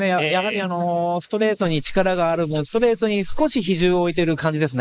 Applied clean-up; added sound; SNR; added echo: neural mask model Resemble Enhance denoiser.